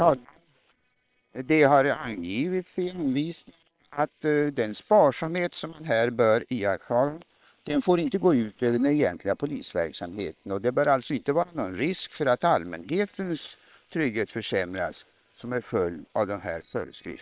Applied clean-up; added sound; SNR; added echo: neural separator model SepFormer WHAM!.